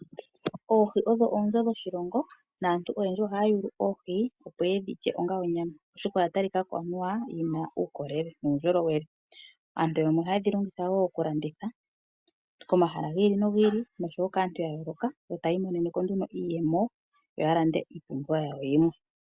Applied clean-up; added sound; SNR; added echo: none; none; none; none.